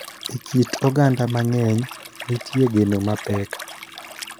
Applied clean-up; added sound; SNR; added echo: none; Liquid; 15 dB; none.